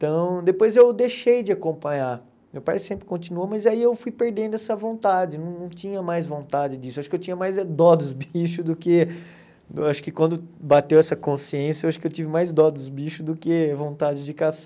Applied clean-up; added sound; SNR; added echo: none; none; none; none.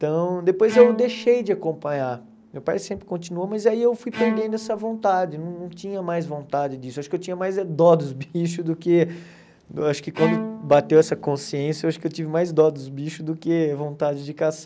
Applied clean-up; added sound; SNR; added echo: none; Bowed string instrument; 11 dB; none.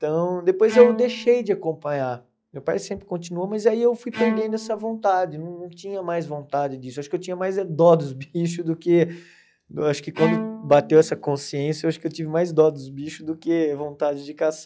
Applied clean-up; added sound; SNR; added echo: classical method log-MMSE.